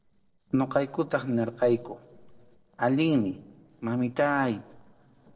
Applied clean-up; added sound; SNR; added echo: neural separator model SepFormer DNS4.